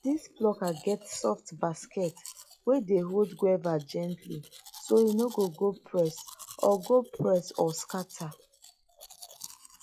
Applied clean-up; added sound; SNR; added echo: classical method log-MMSE.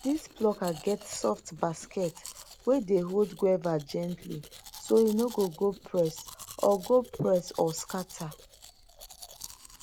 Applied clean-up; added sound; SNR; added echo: none; Domestic sounds, home sounds; 18 dB; none.